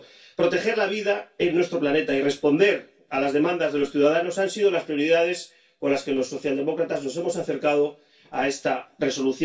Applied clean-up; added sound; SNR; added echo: none; none; none; reverberation time 0.2 s.